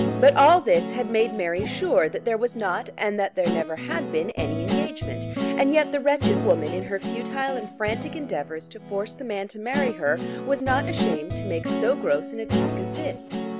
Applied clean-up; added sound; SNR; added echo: none; Guitar; 4 dB; none.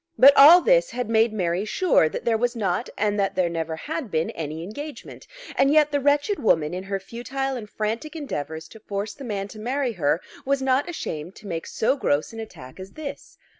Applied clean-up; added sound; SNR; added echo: none; none; none; none.